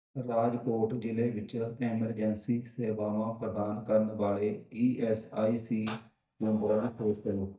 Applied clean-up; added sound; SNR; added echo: neural mask model DeepFilterNet 3.